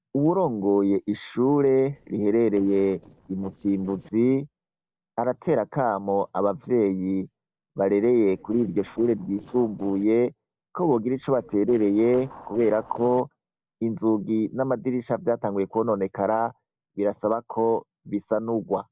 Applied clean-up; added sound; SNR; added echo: neural separator model SepFormer DNS4.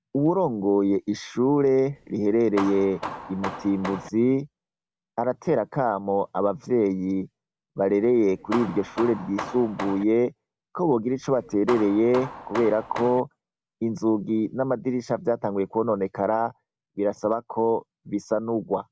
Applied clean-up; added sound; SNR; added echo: none; Hammer; 11 dB; none.